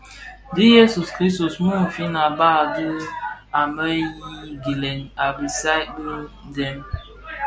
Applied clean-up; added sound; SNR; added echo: none; none; none; none.